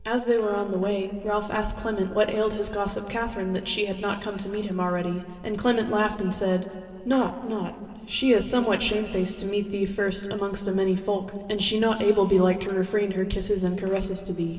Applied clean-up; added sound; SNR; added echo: neural separator model SepFormer DNS4.